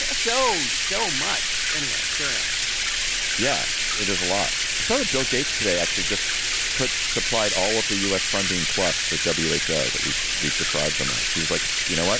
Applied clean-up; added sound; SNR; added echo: none; Bathtub (filling or washing); -4 dB; none.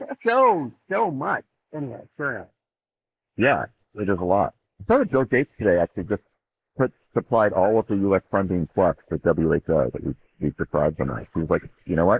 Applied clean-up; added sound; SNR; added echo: neural mask model Resemble Enhance denoiser.